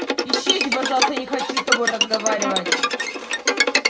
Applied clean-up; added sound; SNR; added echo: none; Bowed string instrument; -5 dB; reverberation time 1.8 s.